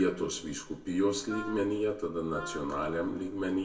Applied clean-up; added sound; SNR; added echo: none; Wind instrument, woodwind instrument; 13 dB; reverberation time 0.2 s.